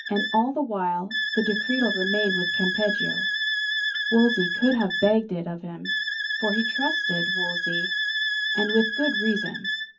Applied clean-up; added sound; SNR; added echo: none; Wind instrument, woodwind instrument; 1 dB; reverberation time 0.4 s.